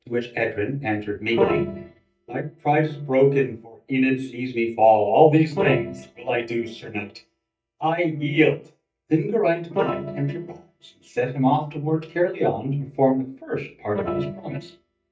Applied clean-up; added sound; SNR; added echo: neural mask model DeepFilterNet 3.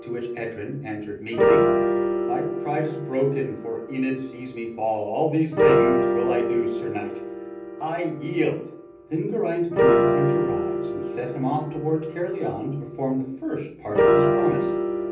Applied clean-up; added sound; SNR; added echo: none; Piano; -3 dB; reverberation time 0.6 s.